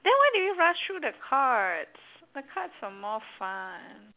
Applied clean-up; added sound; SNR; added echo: none; none; none; none.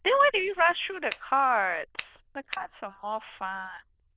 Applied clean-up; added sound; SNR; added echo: neural diffusion model UNIVERSE++.